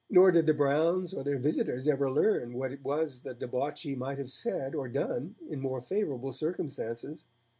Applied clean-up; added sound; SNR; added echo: none; none; none; none.